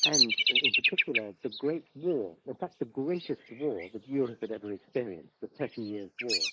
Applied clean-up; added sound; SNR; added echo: neural mask model Resemble Enhance denoiser.